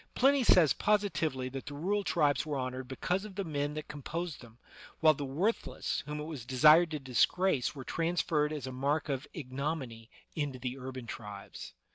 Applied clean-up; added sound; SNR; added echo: none; none; none; none.